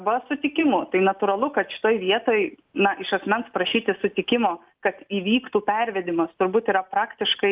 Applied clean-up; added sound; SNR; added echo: none; none; none; none.